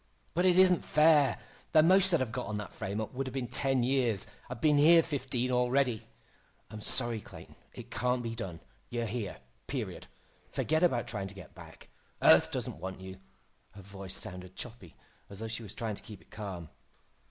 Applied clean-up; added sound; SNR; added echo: none; none; none; none.